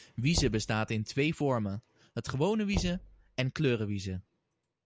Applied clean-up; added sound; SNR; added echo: none; Knock; 11 dB; none.